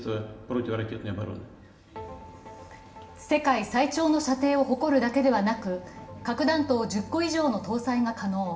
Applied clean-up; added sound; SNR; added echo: none; none; none; reverberation time 1.6 s.